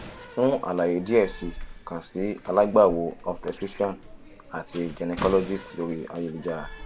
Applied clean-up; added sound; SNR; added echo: none; Slam; 14 dB; none.